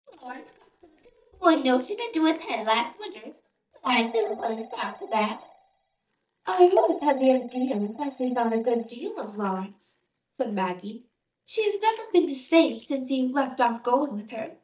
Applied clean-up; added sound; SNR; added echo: neural mask model DeepFilterNet 3.